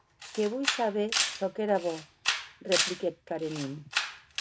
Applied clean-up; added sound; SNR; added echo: none; Camera; 2 dB; none.